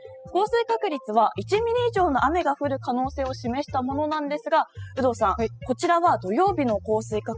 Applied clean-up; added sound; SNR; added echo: classical method spectral subtraction.